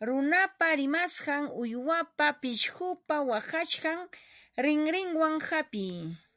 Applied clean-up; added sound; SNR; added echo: none; none; none; none.